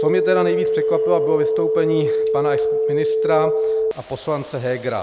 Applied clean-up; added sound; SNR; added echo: none; Telephone; -3 dB; none.